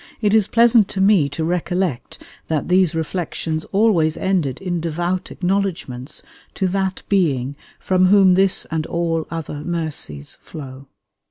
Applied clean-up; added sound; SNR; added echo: none; none; none; none.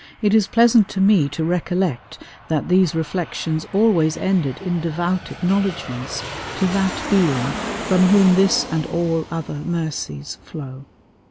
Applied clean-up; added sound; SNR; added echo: none; Aircraft; 13 dB; none.